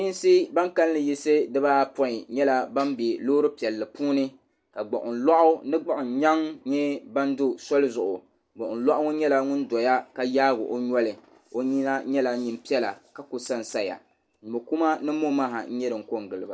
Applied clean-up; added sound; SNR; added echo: none; none; none; none.